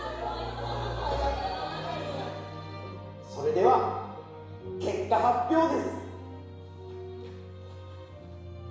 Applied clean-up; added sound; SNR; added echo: none; none; none; reverberation time 1.0 s.